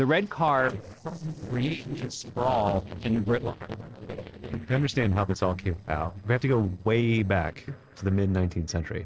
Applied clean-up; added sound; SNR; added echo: neural separator model SepFormer DNS4.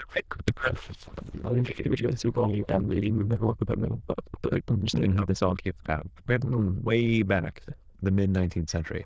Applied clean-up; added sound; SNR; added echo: neural diffusion model UNIVERSE++.